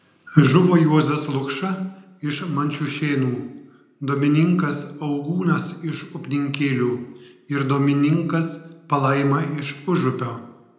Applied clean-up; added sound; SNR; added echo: none; none; none; reverberation time 0.8 s.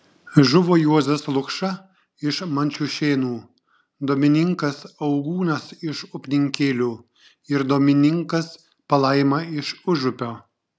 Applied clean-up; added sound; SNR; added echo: none; none; none; none.